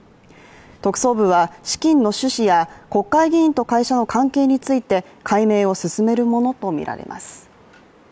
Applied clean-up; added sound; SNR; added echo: none; none; none; none.